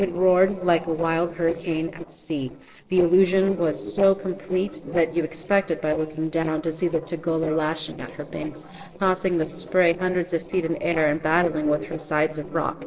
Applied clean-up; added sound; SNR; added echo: neural separator model SepFormer DNS4.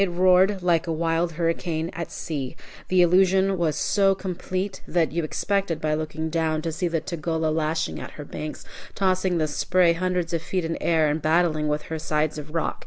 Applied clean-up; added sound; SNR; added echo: none; none; none; none.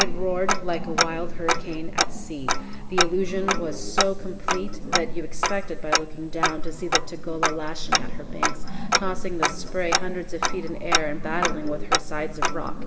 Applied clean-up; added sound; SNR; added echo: none; Tick-tock; -4 dB; reverberation time 2.1 s.